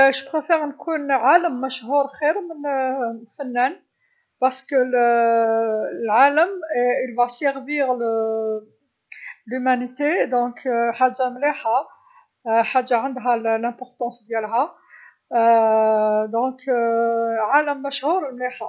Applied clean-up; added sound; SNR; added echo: none; none; none; none.